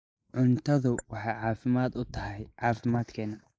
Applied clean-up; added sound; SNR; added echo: neural mask model Resemble Enhance denoiser.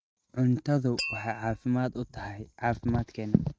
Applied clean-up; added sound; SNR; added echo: neural mask model RNNoise.